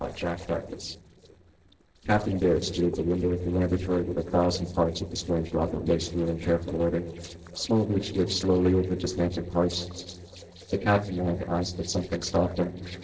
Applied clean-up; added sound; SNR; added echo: neural separator model SepFormer DNS4.